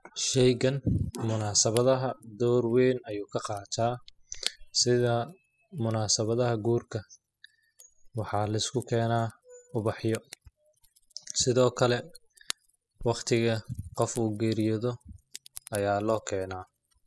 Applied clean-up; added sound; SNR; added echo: classical method spectral subtraction.